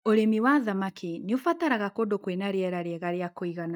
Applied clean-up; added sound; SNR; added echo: neural mask model DeepFilterNet 3.